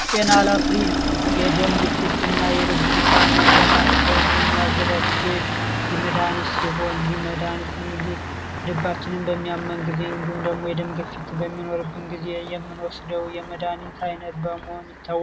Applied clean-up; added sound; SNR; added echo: none; Engine starting; -4 dB; none.